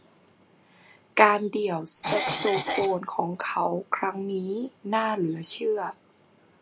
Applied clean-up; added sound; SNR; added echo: none; Cough; 2 dB; none.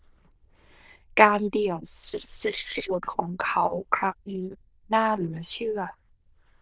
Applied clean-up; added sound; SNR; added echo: neural diffusion model UNIVERSE++.